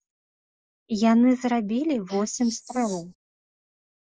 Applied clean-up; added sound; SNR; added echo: neural mask model Resemble Enhance denoiser.